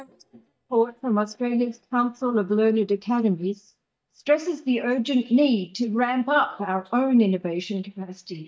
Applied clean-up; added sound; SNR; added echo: neural mask model DeepFilterNet 3.